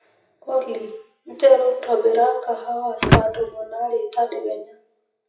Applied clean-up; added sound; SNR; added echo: classical method WPE with log-MMSE.